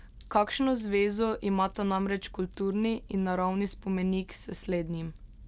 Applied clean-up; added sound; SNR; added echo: none; Fire; 19 dB; none.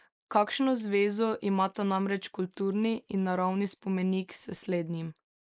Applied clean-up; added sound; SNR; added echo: neural mask model Resemble Enhance denoiser.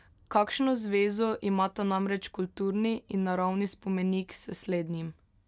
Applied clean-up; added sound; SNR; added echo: none; none; none; none.